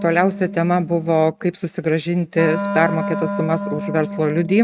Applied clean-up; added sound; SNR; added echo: neural mask model RNNoise.